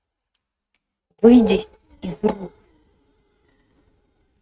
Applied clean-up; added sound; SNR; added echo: neural mask model RNNoise.